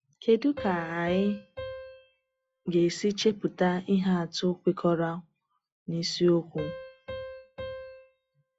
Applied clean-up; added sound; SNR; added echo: classical method log-MMSE.